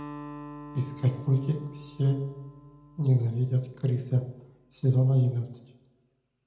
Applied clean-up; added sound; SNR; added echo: none; Acoustic guitar; 18 dB; reverberation time 0.7 s.